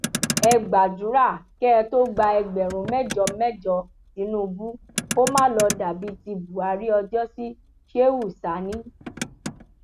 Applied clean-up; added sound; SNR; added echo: none; Motor vehicle (road); 10 dB; none.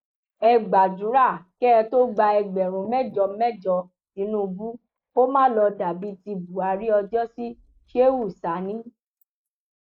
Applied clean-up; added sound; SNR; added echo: neural mask model Resemble Enhance denoiser.